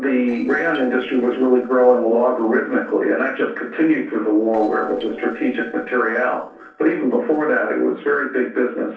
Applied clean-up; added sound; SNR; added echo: neural separator model SepFormer DNS4.